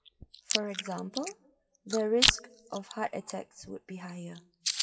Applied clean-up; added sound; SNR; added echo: classical method WPE with log-MMSE.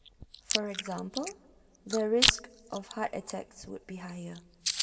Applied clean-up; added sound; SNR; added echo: none; Chewing, mastication; -1 dB; reverberation time 0.3 s.